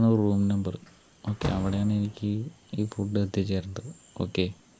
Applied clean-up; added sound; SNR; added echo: none; Slam; 15 dB; none.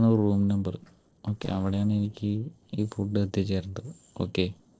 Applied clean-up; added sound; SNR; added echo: neural separator model SepFormer DNS4.